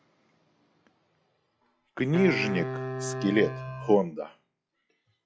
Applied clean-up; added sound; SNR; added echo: classical method log-MMSE.